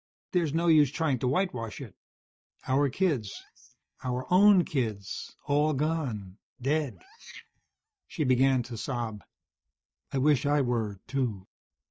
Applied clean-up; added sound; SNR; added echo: neural mask model DeepFilterNet 3.